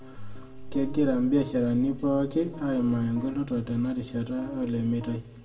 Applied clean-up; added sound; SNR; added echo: none; Piano; 18 dB; reverberation time 1.5 s.